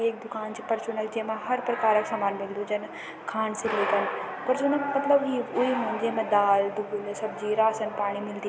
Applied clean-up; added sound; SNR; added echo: none; none; none; none.